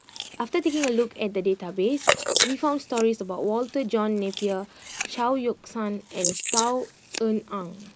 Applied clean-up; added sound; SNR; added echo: neural mask model Resemble Enhance denoiser.